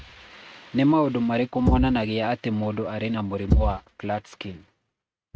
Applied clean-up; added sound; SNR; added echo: neural mask model RNNoise.